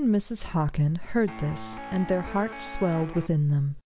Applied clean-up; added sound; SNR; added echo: none; Guitar; 12 dB; none.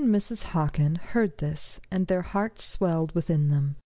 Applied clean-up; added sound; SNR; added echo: none; none; none; none.